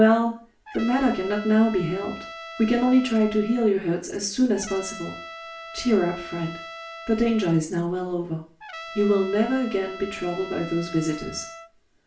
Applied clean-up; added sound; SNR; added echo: none; Trumpet; 15 dB; reverberation time 0.4 s.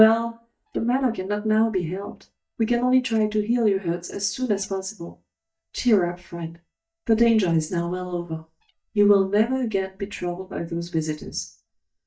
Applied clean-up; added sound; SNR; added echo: neural mask model DeepFilterNet 3.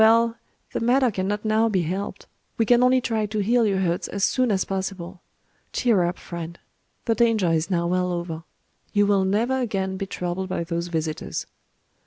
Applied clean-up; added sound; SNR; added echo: none; none; none; none.